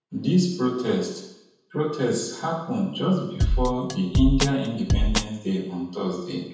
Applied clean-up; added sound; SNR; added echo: none; Drum kit; -2 dB; reverberation time 0.8 s.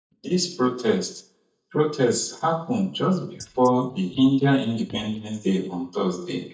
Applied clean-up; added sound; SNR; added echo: neural mask model DeepFilterNet 3.